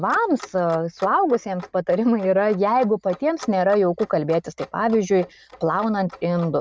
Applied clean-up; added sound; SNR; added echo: neural mask model RNNoise.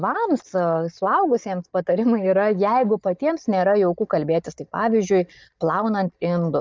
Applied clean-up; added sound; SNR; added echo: neural mask model DeepFilterNet 3.